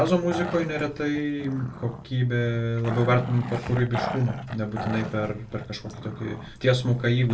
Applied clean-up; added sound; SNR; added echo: none; Growling; 11 dB; reverberation time 0.2 s.